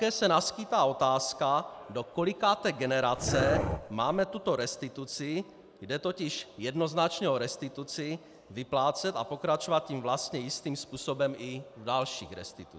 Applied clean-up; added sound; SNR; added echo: none; Dog; 2 dB; none.